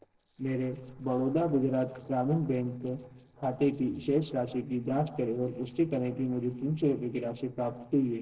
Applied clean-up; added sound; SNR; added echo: neural separator model SepFormer DNS4.